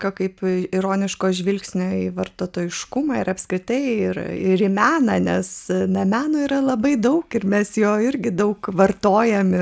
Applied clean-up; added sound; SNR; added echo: none; none; none; none.